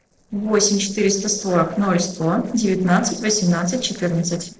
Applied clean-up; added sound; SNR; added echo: neural separator model SepFormer DNS4.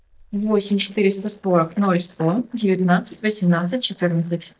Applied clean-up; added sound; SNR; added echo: neural mask model DeepFilterNet 3.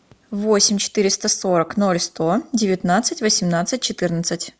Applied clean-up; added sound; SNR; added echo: none; none; none; none.